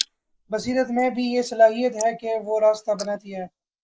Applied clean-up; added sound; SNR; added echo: neural mask model Resemble Enhance denoiser.